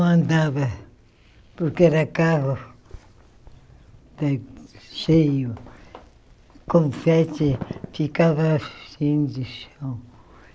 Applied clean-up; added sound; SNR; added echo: none; none; none; none.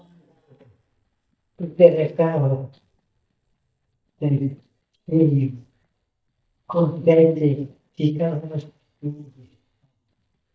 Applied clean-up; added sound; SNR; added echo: neural mask model DeepFilterNet 3.